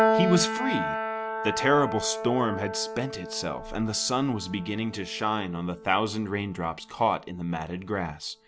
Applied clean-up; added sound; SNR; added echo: none; Piano; 4 dB; none.